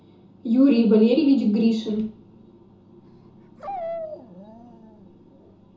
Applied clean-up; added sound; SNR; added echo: none; Dog; 14 dB; reverberation time 0.6 s.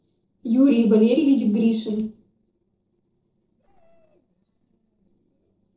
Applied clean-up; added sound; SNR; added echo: neural separator model SepFormer DNS4.